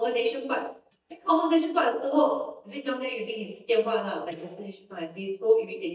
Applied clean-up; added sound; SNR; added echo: neural mask model DeepFilterNet 3.